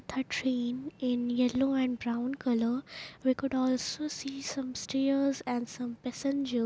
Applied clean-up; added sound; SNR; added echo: none; none; none; none.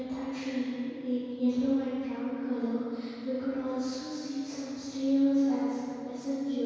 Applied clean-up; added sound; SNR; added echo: none; none; none; reverberation time 2.2 s.